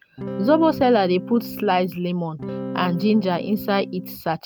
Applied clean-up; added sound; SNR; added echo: none; Electric guitar / Strum; 10 dB; none.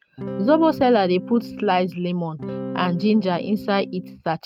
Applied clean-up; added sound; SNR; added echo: neural mask model RNNoise.